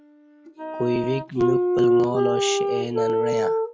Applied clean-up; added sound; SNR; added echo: classical method log-MMSE.